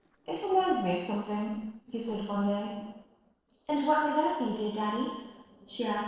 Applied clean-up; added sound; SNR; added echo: neural separator model SepFormer DNS4.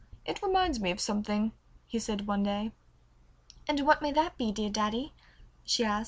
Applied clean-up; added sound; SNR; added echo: none; none; none; none.